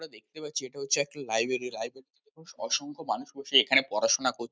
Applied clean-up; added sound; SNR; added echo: neural mask model Resemble Enhance denoiser.